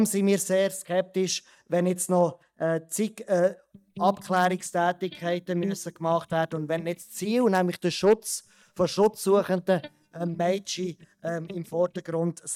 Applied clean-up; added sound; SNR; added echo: neural mask model DeepFilterNet 3.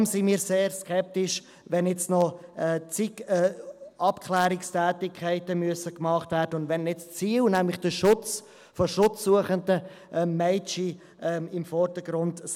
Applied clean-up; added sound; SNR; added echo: none; none; none; none.